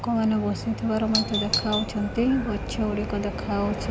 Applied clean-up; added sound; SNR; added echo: none; Doorbell; 5 dB; none.